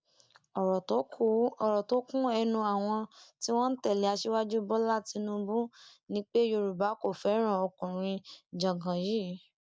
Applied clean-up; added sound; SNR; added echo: none; none; none; none.